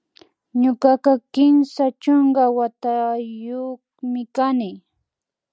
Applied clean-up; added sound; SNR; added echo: none; none; none; none.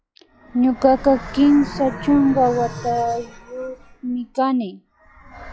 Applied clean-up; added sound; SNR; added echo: classical method log-MMSE.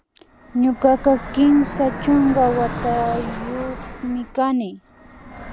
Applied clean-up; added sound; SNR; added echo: none; Fixed-wing aircraft, airplane; 11 dB; none.